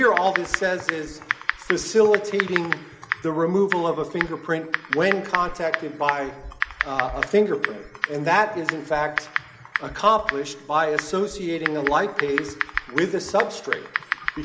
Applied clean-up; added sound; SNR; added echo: none; Typing; 6 dB; reverberation time 1.2 s.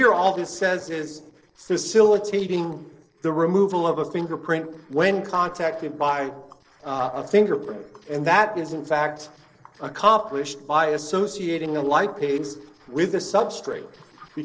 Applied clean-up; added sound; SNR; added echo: neural separator model SepFormer DNS4.